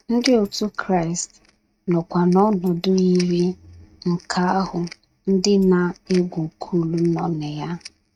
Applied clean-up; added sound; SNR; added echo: neural mask model RNNoise.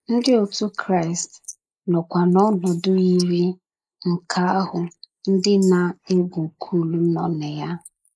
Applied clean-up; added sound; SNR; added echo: neural mask model Resemble Enhance denoiser.